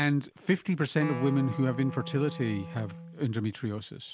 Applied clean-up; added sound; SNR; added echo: none; Wind instrument, woodwind instrument; 12 dB; none.